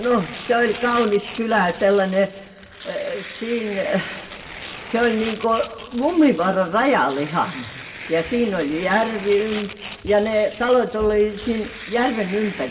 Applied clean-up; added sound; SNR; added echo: none; Tearing; 15 dB; reverberation time 0.9 s.